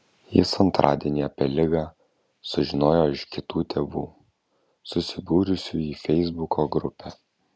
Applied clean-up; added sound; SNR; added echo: none; none; none; none.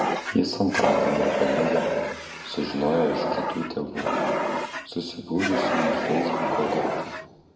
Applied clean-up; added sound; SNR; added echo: none; Fire; -1 dB; reverberation time 1.5 s.